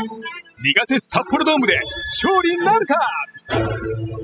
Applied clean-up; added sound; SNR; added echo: classical method spectral subtraction.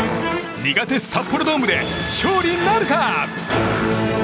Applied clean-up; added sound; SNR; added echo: none; Snare drum + Mechanisms; 12 dB; none.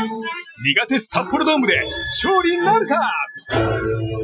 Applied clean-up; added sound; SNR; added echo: classical method Wiener filter.